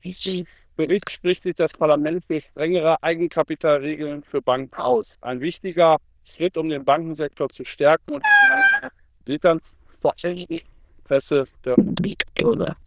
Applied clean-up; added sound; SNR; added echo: neural diffusion model UNIVERSE++.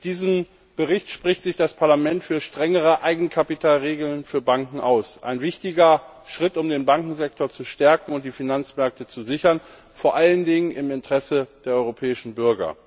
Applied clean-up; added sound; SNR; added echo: none; none; none; none.